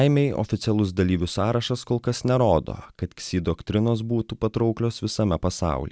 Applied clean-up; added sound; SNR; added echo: none; none; none; none.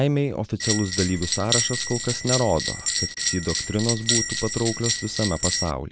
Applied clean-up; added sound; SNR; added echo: none; Bell; 1 dB; none.